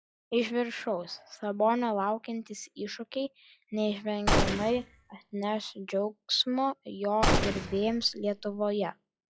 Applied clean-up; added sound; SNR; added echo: classical method log-MMSE.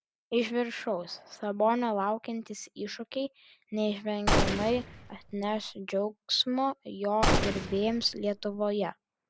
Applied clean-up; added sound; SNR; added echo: none; Gunshot, gunfire; -1 dB; none.